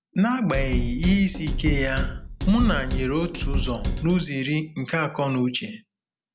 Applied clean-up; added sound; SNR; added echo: none; Drum kit; 1 dB; none.